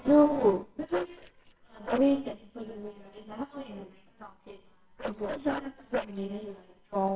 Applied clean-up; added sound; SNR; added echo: neural separator model SepFormer WHAMR!.